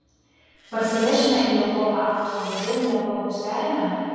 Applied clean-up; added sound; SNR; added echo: none; Engine; 16 dB; reverberation time 2.2 s.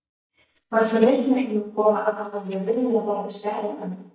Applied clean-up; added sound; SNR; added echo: neural mask model DeepFilterNet 3.